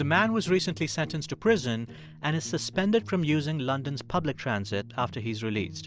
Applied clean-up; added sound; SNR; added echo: none; none; none; none.